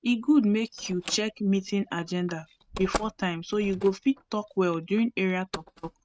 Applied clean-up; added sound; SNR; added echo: neural mask model RNNoise.